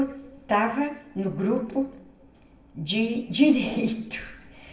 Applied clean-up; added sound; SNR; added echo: none; none; none; reverberation time 0.9 s.